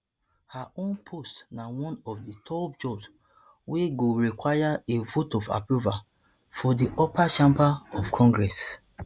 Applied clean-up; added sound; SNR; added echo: none; none; none; none.